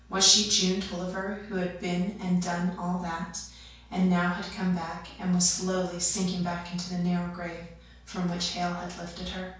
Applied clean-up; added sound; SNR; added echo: none; none; none; reverberation time 0.5 s.